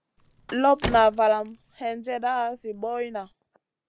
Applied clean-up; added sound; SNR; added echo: none; Car; 13 dB; none.